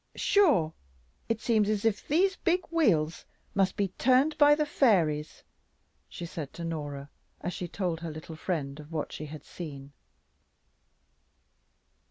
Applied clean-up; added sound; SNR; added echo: none; none; none; none.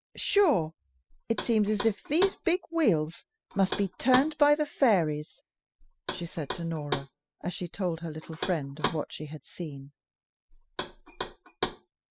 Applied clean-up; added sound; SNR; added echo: classical method spectral subtraction.